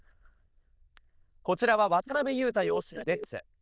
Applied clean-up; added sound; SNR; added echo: neural diffusion model UNIVERSE++.